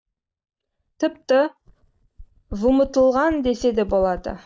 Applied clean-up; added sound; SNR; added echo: neural mask model DeepFilterNet 3.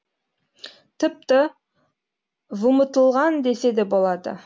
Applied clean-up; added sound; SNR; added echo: none; none; none; none.